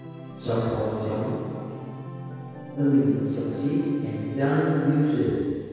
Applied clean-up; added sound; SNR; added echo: none; Organ; 14 dB; reverberation time 2.2 s.